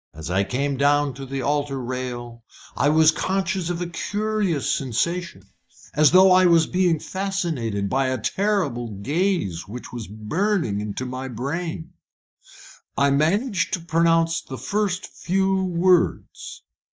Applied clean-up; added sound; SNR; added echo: neural mask model DeepFilterNet 3.